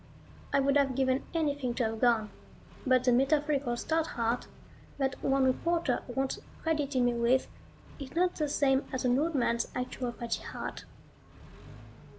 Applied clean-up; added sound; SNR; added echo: none; Thump, thud + Accelerating, revving, vroom; 19 dB; none.